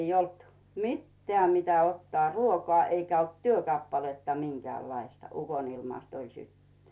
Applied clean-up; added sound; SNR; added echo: none; none; none; none.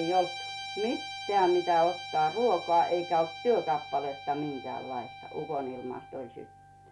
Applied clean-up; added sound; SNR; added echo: none; Guitar; 12 dB; none.